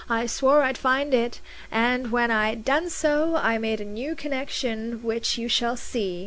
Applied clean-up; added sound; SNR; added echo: none; none; none; none.